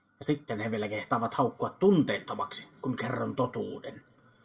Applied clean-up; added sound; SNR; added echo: none; none; none; reverberation time 0.2 s.